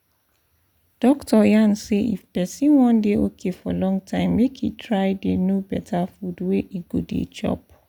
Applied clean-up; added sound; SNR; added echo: none; none; none; none.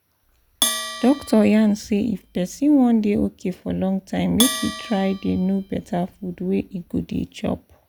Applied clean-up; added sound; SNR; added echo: none; Bell; 10 dB; none.